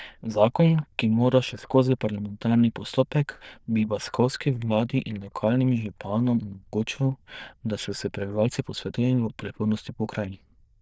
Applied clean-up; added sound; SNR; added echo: neural diffusion model UNIVERSE++.